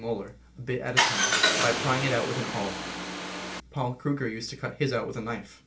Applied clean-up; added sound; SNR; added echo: none; Car; -4 dB; reverberation time 0.2 s.